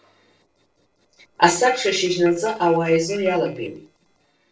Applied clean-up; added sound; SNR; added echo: neural separator model SepFormer DNS4.